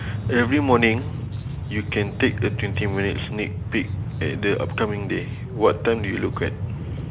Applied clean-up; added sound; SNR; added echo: none; Train; 3 dB; none.